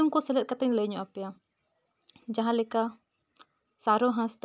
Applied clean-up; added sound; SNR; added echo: none; none; none; none.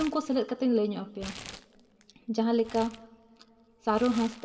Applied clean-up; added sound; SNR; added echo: none; Crumpling, crinkling; 18 dB; reverberation time 1.9 s.